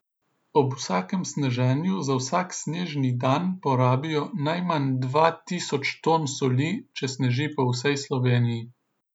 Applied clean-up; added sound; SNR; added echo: none; none; none; none.